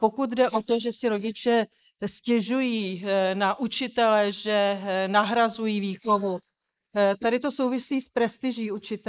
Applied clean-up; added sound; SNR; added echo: neural mask model Resemble Enhance denoiser.